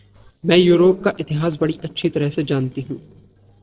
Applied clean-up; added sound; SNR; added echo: neural separator model SepFormer DNS4.